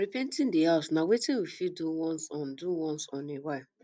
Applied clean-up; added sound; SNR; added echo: none; none; none; none.